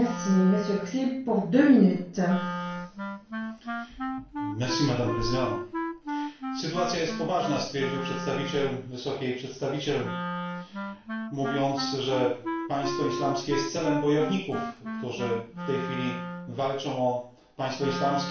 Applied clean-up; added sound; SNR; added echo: none; Wind instrument, woodwind instrument; 7 dB; reverberation time 0.4 s.